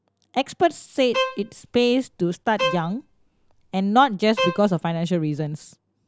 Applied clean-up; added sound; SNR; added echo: none; Bowed string instrument; 7 dB; none.